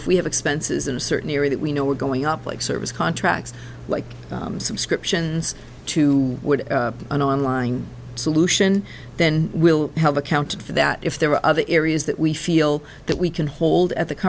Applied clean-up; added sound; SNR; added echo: none; none; none; none.